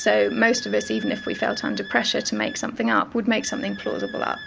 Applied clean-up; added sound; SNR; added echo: none; Wind instrument, woodwind instrument; 16 dB; none.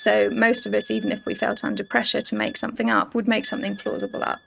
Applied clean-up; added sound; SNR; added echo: neural mask model RNNoise.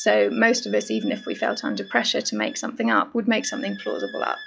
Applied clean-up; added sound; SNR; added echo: classical method log-MMSE.